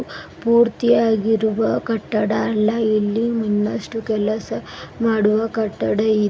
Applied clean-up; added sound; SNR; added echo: none; none; none; none.